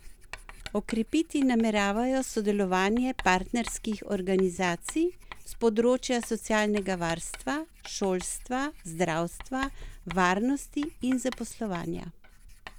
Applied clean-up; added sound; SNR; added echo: none; Writing; 16 dB; none.